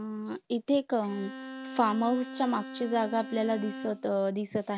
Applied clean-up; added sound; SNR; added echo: none; Bowed string instrument; 12 dB; none.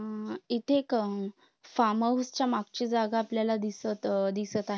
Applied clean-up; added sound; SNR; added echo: none; none; none; none.